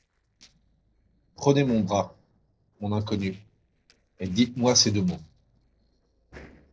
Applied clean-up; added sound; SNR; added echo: neural separator model SepFormer DNS4.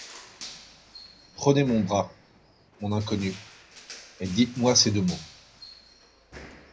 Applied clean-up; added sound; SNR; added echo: none; Crushing; 18 dB; reverberation time 0.4 s.